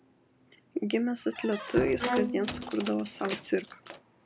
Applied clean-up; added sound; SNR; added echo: none; Bowed string instrument + Squeak; 5 dB; none.